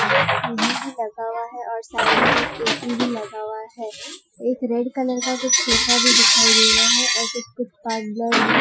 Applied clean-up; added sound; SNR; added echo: classical method Wiener filter.